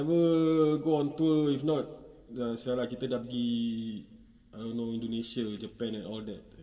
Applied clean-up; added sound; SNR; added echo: none; none; none; reverberation time 1.6 s.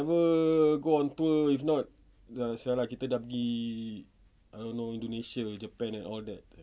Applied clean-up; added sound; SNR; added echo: none; none; none; none.